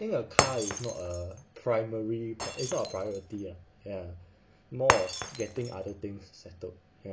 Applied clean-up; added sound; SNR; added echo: none; Shatter; 1 dB; none.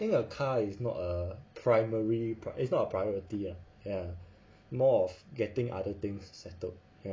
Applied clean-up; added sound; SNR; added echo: none; none; none; none.